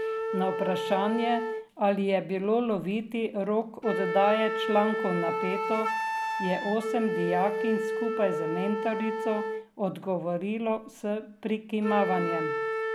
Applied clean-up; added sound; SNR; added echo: none; Wind instrument, woodwind instrument; 3 dB; none.